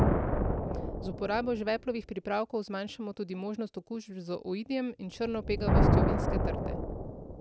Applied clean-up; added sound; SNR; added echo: none; Thunder; -4 dB; none.